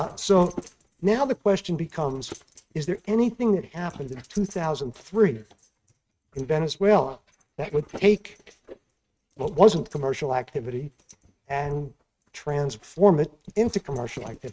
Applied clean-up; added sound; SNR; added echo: neural mask model RNNoise.